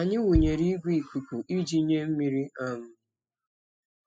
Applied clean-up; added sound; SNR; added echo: classical method spectral subtraction.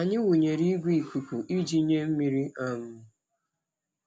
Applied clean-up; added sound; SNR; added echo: none; none; none; none.